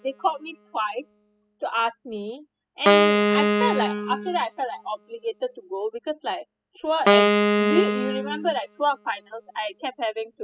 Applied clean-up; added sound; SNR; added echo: classical method spectral subtraction.